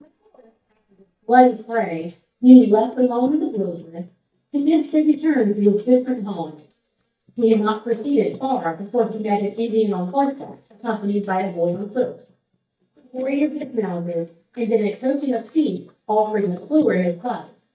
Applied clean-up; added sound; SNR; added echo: neural mask model DeepFilterNet 3.